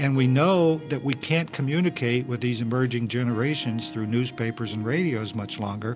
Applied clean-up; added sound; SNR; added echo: none; Harp; 19 dB; none.